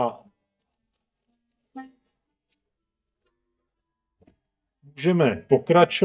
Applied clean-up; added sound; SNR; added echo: neural mask model DeepFilterNet 3.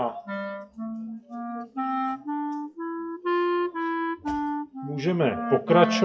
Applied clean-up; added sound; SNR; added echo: classical method WPE with log-MMSE.